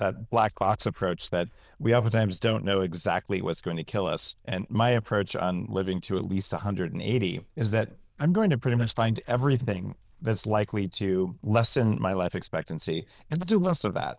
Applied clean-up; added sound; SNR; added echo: neural diffusion model UNIVERSE++.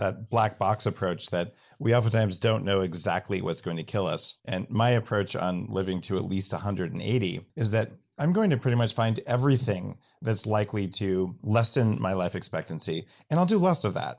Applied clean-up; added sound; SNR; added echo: none; none; none; none.